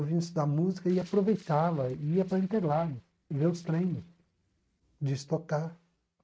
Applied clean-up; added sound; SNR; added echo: neural mask model RNNoise.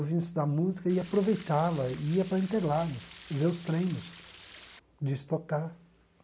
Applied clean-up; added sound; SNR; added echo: none; Stream; 16 dB; none.